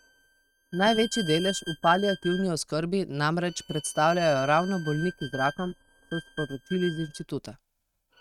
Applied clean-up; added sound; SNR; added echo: neural mask model RNNoise.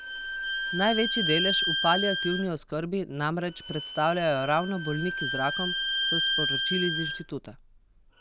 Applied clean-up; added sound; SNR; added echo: none; Bowed string instrument; 1 dB; none.